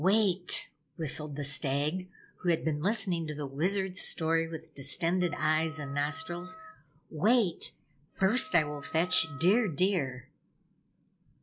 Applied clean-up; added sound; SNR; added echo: none; Wind instrument, woodwind instrument; 17 dB; none.